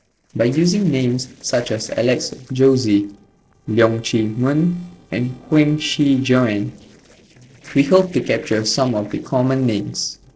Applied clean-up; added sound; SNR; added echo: neural separator model SepFormer DNS4.